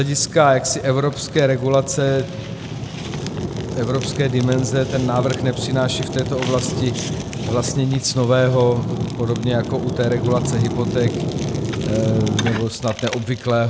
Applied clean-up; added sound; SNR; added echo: none; Fire; 5 dB; none.